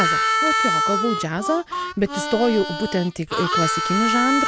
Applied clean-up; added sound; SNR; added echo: none; Harmonica; -1 dB; none.